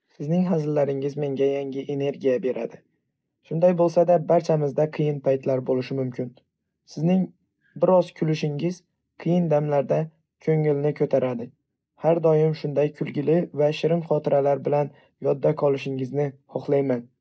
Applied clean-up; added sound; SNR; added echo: none; none; none; none.